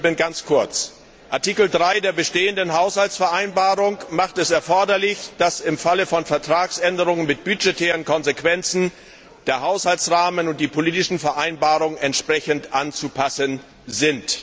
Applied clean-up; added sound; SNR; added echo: none; none; none; none.